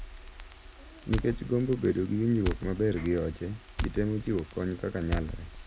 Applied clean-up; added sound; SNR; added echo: none; Crackle; 8 dB; none.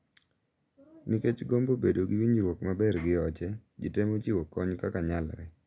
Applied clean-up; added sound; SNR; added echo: none; none; none; none.